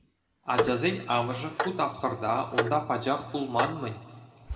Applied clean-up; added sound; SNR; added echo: none; Clock; 5 dB; reverberation time 1.7 s.